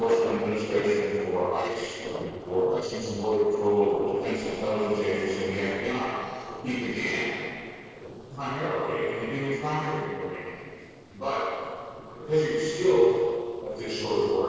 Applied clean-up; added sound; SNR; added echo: neural separator model SepFormer DNS4.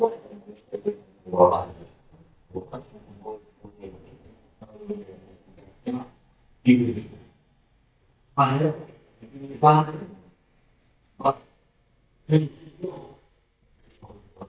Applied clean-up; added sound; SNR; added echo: neural mask model DeepFilterNet 3.